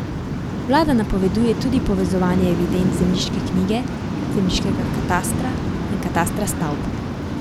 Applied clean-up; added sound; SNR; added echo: none; Waves, surf; 1 dB; none.